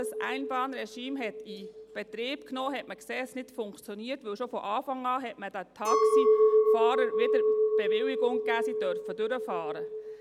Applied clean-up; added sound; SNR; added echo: none; Chink, clink; -4 dB; none.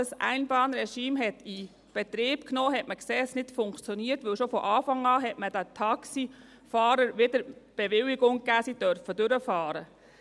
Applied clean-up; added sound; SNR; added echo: none; none; none; none.